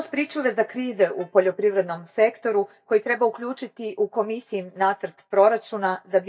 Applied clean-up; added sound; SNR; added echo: neural mask model DeepFilterNet 3.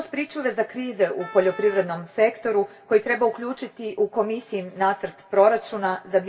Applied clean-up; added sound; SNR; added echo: none; Wind instrument, woodwind instrument; 17 dB; reverberation time 0.2 s.